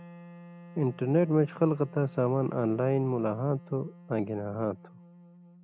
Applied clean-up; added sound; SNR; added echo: none; Wind instrument, woodwind instrument; 20 dB; none.